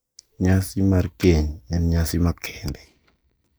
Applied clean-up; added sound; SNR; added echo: neural mask model DeepFilterNet 3.